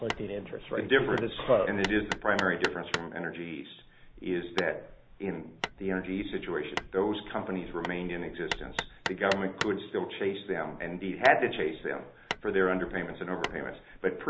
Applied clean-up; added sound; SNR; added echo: none; Hammer; 10 dB; none.